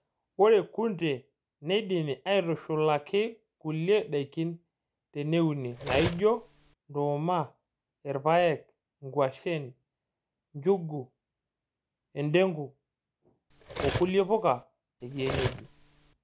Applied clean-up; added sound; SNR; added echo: none; Cutlery, silverware; 7 dB; none.